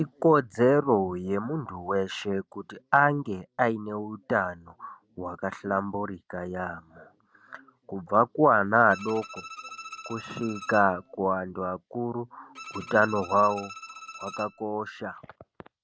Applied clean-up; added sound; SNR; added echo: none; Bowed string instrument; 16 dB; none.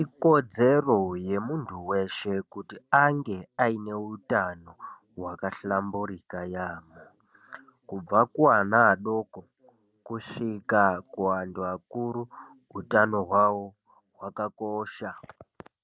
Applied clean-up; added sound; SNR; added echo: none; none; none; none.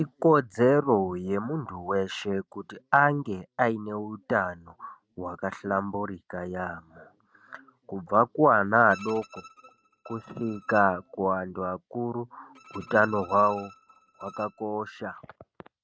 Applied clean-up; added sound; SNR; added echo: neural mask model RNNoise.